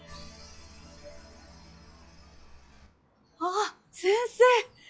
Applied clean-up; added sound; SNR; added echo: classical method log-MMSE.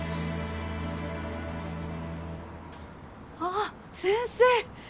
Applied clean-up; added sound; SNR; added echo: none; none; none; none.